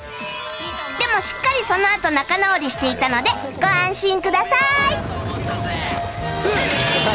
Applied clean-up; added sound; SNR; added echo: none; Wind; 13 dB; none.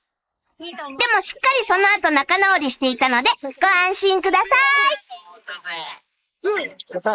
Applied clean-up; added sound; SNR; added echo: neural mask model Resemble Enhance denoiser.